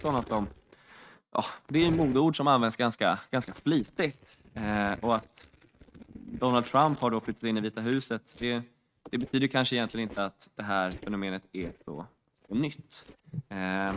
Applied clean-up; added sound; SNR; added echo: neural mask model RNNoise.